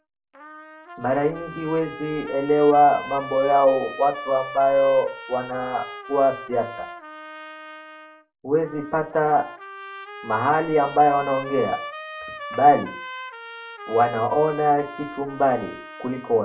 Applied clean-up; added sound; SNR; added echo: none; Trumpet; 14 dB; reverberation time 0.3 s.